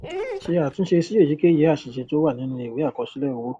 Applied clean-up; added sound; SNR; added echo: neural mask model Resemble Enhance denoiser.